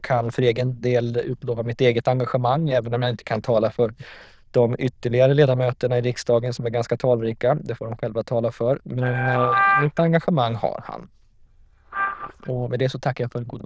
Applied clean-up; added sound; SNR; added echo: neural diffusion model UNIVERSE++.